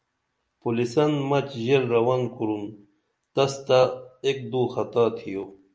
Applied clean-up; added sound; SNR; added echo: none; none; none; none.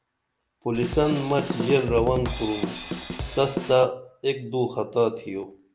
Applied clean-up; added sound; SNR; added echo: none; Drum kit; 5 dB; none.